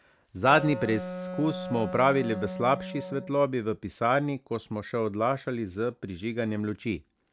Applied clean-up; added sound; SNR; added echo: none; Wind instrument, woodwind instrument; 9 dB; none.